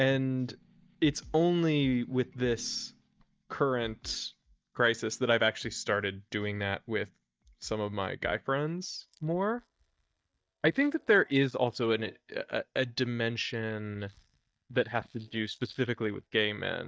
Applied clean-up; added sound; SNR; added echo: neural mask model DeepFilterNet 3.